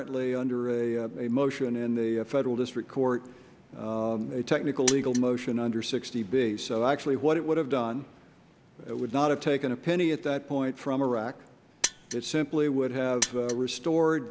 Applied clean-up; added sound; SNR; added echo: none; Mechanisms; 6 dB; none.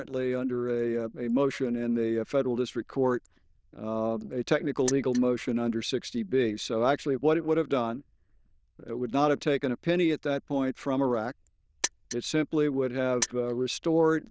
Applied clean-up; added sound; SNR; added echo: neural diffusion model UNIVERSE++.